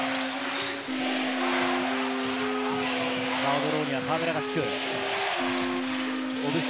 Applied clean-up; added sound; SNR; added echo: none; Wind instrument, woodwind instrument + Wind instrument, woodwind instrument; 2 dB; none.